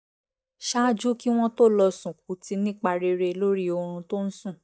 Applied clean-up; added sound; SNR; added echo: neural mask model DeepFilterNet 3.